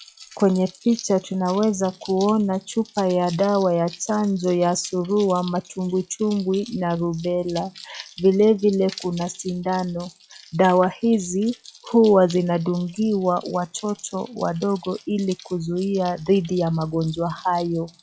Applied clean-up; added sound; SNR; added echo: classical method log-MMSE.